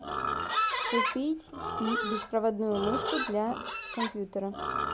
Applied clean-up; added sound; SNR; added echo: none; Livestock, farm animals, working animals; 0 dB; none.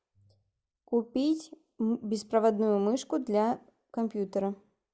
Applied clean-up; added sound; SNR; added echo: none; none; none; none.